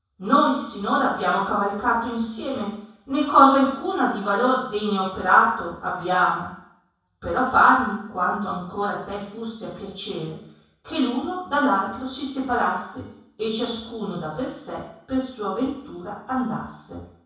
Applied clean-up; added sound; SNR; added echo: none; none; none; reverberation time 0.7 s.